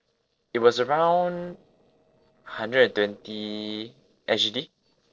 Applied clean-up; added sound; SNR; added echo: neural separator model SepFormer DNS4.